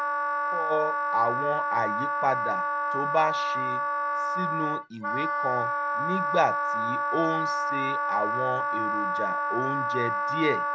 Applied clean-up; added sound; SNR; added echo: none; Wind instrument, woodwind instrument; -4 dB; none.